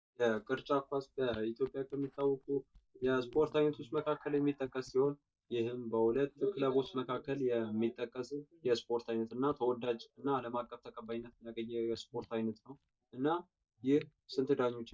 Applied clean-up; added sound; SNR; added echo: neural mask model DeepFilterNet 3.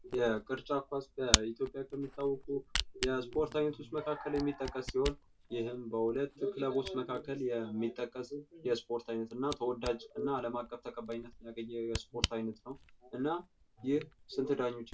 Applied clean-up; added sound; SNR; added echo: none; Camera; 7 dB; reverberation time 0.1 s.